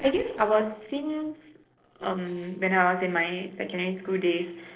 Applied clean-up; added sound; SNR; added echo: neural separator model SepFormer DNS4.